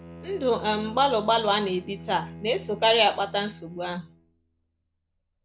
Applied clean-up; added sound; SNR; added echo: none; Bowed string instrument; 16 dB; none.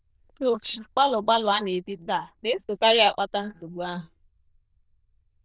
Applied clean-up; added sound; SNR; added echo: neural diffusion model UNIVERSE++.